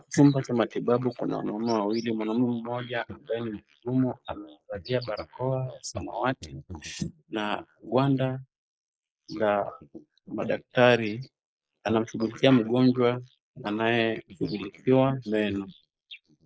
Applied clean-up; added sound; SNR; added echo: neural mask model Resemble Enhance denoiser.